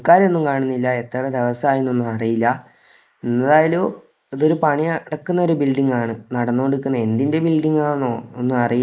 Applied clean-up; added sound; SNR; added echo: neural mask model Resemble Enhance denoiser.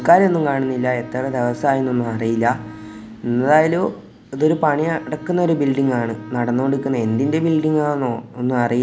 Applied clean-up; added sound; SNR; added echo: none; Bowed string instrument; 18 dB; none.